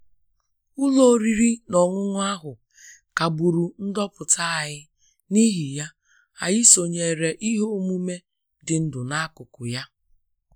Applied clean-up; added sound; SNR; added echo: none; none; none; none.